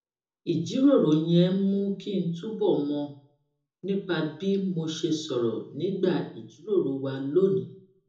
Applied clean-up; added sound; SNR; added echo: none; none; none; reverberation time 0.6 s.